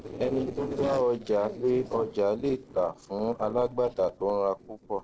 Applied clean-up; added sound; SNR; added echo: neural separator model SepFormer DNS4.